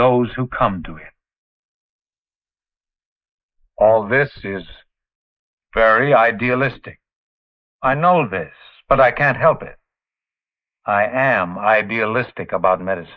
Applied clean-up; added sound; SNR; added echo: neural mask model Resemble Enhance denoiser.